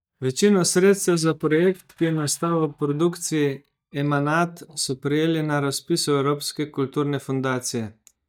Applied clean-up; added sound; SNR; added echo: neural mask model DeepFilterNet 3.